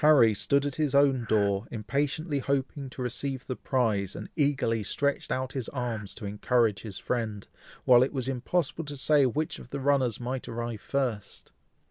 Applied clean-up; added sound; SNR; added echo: none; Breathing; 15 dB; none.